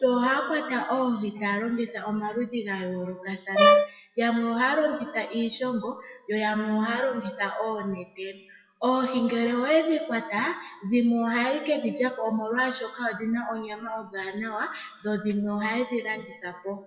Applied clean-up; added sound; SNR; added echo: classical method WPE with log-MMSE.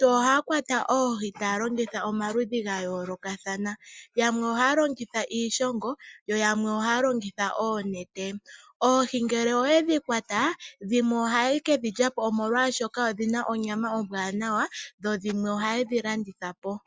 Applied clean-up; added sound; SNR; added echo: none; none; none; none.